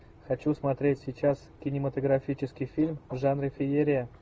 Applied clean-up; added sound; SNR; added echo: none; none; none; none.